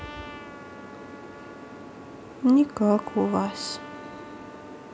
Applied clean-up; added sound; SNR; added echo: none; Trumpet; 17 dB; none.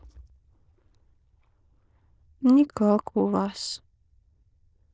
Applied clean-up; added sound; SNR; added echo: neural diffusion model UNIVERSE++.